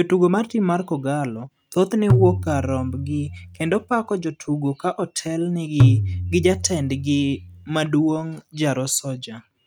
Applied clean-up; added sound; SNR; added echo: neural mask model RNNoise.